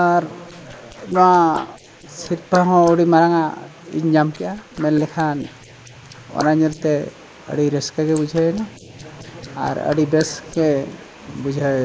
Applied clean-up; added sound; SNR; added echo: neural mask model Resemble Enhance denoiser.